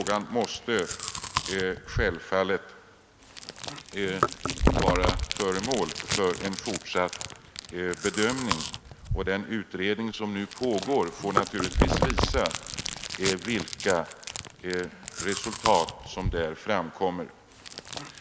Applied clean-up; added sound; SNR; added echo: none; Chewing, mastication; 2 dB; none.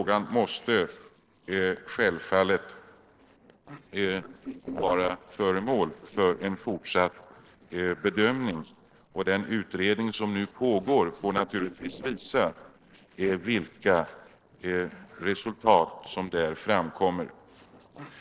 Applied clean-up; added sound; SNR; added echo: neural separator model SepFormer DNS4.